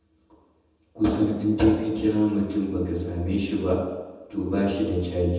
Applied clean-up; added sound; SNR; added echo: none; none; none; reverberation time 1.1 s.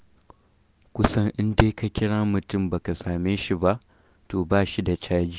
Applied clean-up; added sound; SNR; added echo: none; none; none; none.